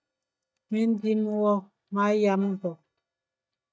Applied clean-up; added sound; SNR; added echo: neural mask model DeepFilterNet 3.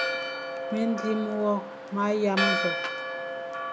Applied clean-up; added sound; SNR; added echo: none; Church bell; 2 dB; none.